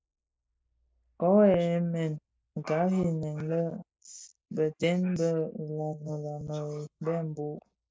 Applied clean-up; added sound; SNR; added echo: neural mask model Resemble Enhance denoiser.